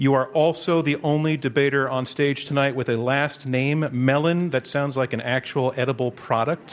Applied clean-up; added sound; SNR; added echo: none; none; none; none.